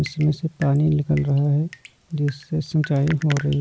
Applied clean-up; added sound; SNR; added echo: none; Drip; 18 dB; none.